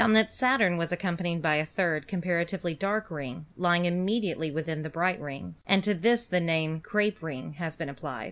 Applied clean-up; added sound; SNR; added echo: none; none; none; none.